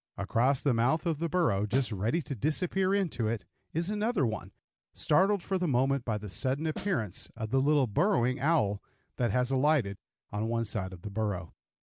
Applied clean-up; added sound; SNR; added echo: none; Snare drum; 14 dB; none.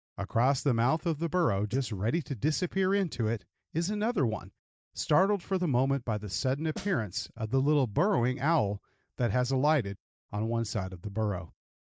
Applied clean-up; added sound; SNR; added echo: neural mask model DeepFilterNet 3.